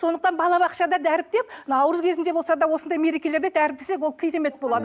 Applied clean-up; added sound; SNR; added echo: none; none; none; none.